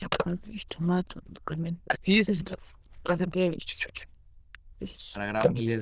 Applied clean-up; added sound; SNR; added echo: neural diffusion model UNIVERSE++.